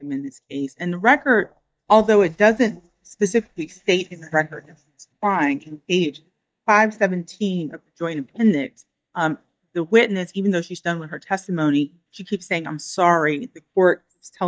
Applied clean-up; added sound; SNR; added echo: neural mask model DeepFilterNet 3.